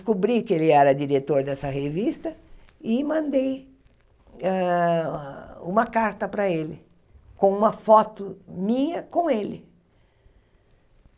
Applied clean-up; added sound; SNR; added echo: none; none; none; none.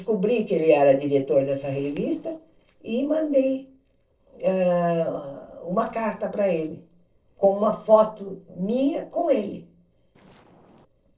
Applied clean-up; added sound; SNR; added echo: neural separator model SepFormer DNS4.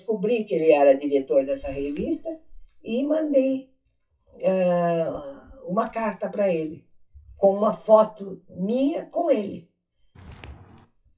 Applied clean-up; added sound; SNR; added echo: classical method WPE with log-MMSE.